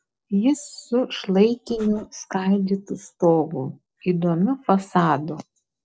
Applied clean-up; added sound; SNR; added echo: neural separator model SepFormer DNS4.